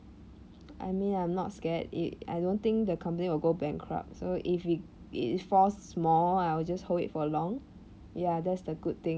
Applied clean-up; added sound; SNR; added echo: none; none; none; none.